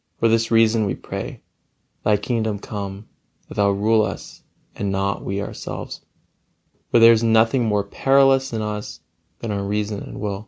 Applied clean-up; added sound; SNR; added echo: none; none; none; none.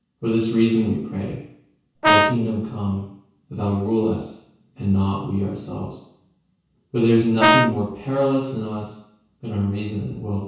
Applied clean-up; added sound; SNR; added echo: none; Brass instrument; -4 dB; reverberation time 0.6 s.